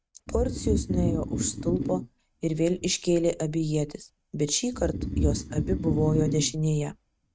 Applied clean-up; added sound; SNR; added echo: neural mask model RNNoise.